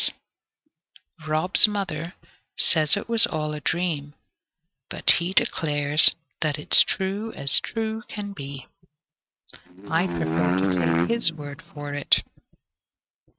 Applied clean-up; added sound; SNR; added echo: neural mask model RNNoise.